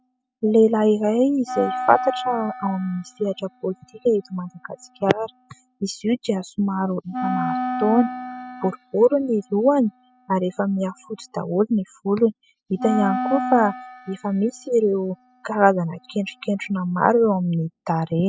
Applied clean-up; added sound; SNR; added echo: classical method spectral subtraction.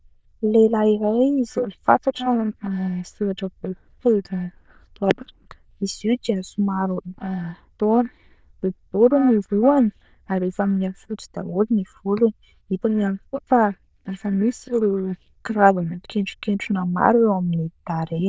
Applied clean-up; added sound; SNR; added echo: neural diffusion model UNIVERSE++.